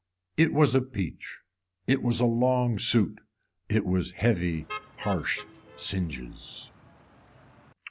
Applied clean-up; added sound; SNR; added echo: none; Motor vehicle (road); 17 dB; none.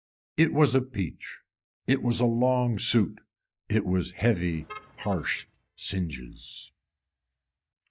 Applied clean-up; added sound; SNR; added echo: neural mask model DeepFilterNet 3.